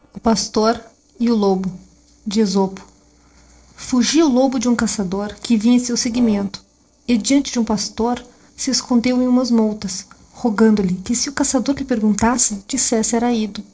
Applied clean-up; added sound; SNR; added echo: neural separator model SepFormer DNS4.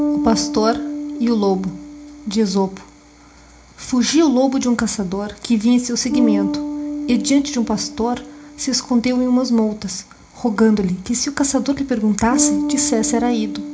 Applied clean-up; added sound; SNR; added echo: none; Bass guitar; 8 dB; reverberation time 0.4 s.